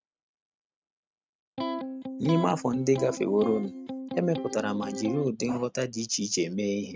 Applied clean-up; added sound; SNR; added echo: neural mask model RNNoise.